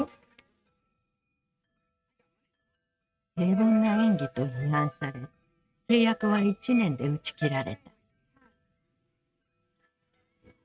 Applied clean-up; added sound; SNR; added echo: neural mask model RNNoise.